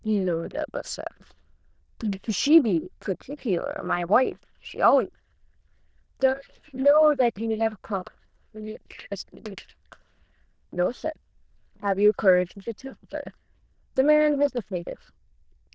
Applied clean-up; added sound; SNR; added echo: neural diffusion model UNIVERSE++.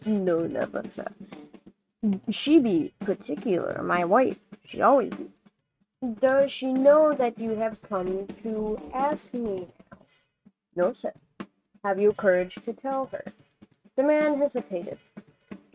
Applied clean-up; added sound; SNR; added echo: neural mask model RNNoise.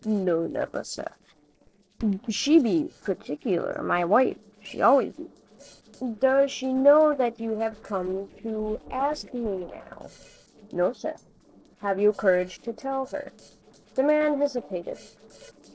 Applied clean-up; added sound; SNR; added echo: neural separator model SepFormer DNS4.